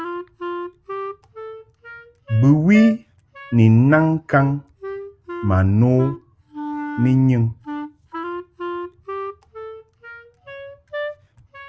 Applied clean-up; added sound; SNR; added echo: none; Wind instrument, woodwind instrument; 12 dB; none.